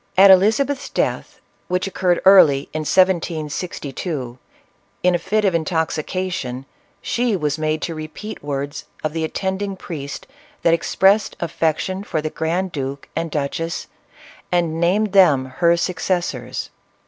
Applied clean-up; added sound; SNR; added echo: none; none; none; none.